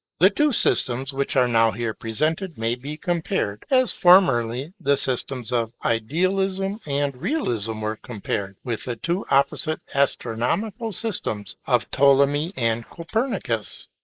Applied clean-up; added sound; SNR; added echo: neural mask model Resemble Enhance denoiser.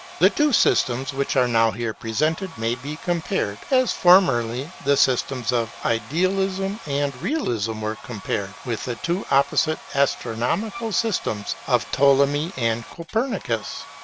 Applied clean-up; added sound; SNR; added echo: none; Domestic sounds, home sounds + Bowed string instrument; 18 dB; none.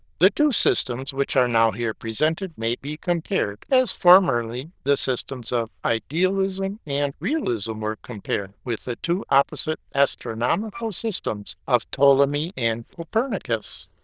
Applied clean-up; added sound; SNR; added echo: neural diffusion model UNIVERSE++.